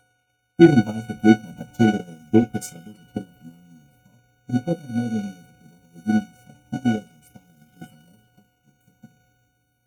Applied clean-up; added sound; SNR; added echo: neural mask model RNNoise.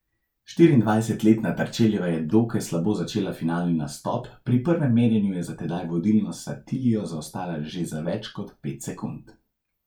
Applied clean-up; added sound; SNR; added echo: none; none; none; none.